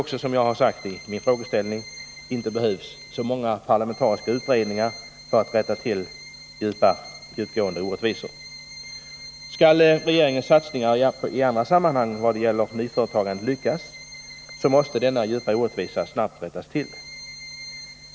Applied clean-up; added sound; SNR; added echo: none; Bowed string instrument; 18 dB; none.